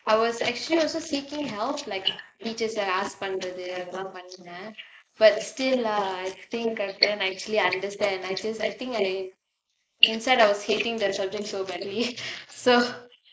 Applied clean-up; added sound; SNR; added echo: neural mask model Resemble Enhance denoiser.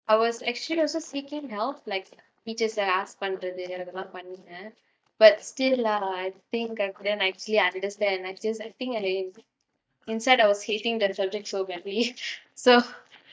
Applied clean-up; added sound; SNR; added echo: neural mask model DeepFilterNet 3.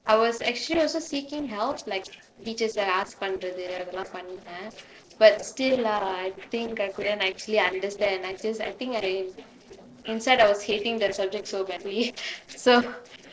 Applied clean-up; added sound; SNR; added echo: neural separator model SepFormer DNS4.